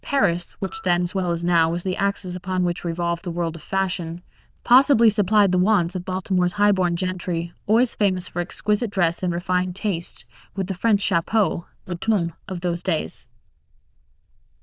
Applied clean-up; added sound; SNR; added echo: neural diffusion model UNIVERSE++.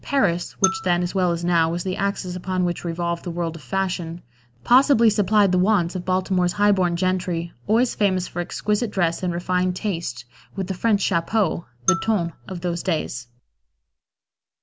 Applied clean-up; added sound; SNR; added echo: none; Marimba, xylophone; 11 dB; none.